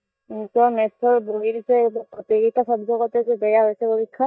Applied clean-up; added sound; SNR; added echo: neural mask model DeepFilterNet 3.